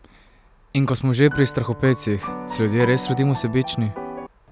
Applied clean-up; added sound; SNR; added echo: none; Piano; 11 dB; none.